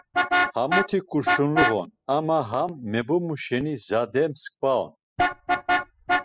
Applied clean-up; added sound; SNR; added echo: classical method spectral subtraction.